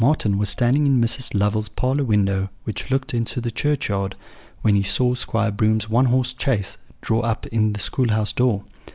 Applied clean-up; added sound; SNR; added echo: none; none; none; none.